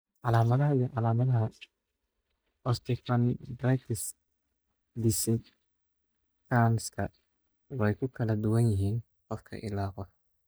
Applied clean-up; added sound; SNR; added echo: neural mask model DeepFilterNet 3.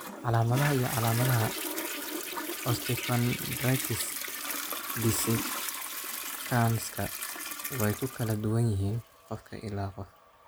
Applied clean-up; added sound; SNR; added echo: none; Toilet flush; 5 dB; none.